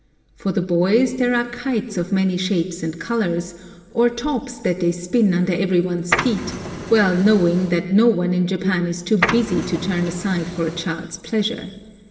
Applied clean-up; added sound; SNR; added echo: none; Printer; 7 dB; reverberation time 2.9 s.